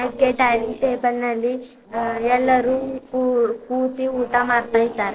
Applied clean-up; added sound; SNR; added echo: neural separator model SepFormer DNS4.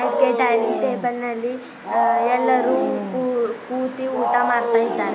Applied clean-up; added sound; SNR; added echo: none; Wild animals; 0 dB; none.